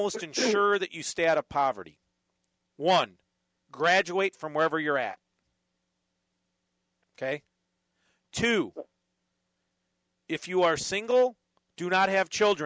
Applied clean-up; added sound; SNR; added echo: none; none; none; none.